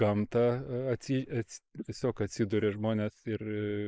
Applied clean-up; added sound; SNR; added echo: neural mask model Resemble Enhance denoiser.